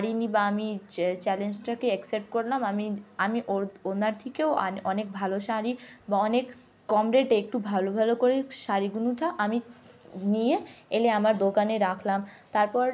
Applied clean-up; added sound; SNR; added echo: none; none; none; none.